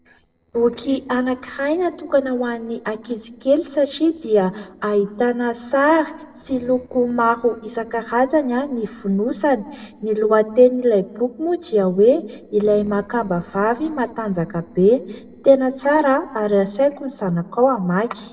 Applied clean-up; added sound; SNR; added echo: neural separator model SepFormer DNS4.